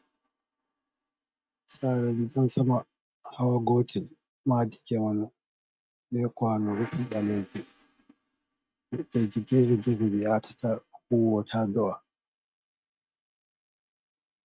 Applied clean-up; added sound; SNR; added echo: neural mask model RNNoise.